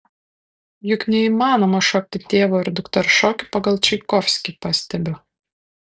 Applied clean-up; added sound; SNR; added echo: none; none; none; none.